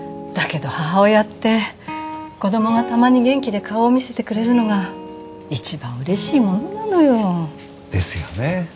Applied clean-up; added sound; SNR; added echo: none; none; none; none.